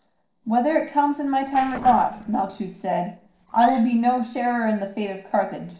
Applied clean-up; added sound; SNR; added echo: neural separator model SepFormer DNS4.